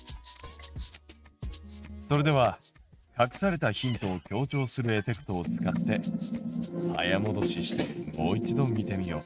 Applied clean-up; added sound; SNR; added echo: neural mask model RNNoise.